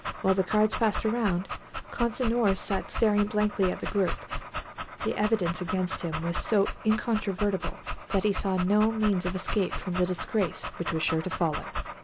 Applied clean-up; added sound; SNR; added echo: none; Dog; 7 dB; none.